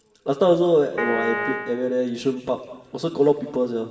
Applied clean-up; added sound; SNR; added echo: none; Piano; 5 dB; reverberation time 1.8 s.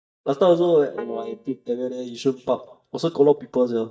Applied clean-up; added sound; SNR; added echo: neural mask model DeepFilterNet 3.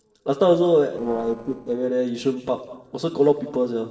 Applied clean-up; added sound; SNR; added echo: neural separator model SepFormer DNS4.